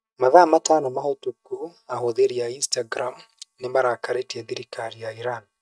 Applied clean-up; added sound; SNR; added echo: neural mask model DeepFilterNet 3.